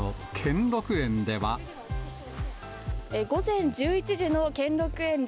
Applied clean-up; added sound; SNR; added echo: none; none; none; none.